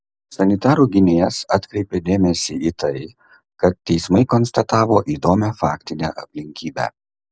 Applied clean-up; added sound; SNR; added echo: none; none; none; none.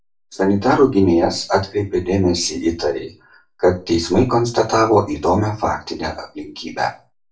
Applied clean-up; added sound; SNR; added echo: none; none; none; reverberation time 0.3 s.